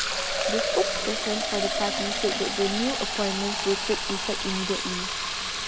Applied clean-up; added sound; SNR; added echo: none; Fill (with liquid); -2 dB; none.